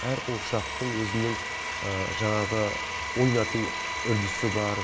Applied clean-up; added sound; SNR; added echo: none; Domestic sounds, home sounds; 3 dB; none.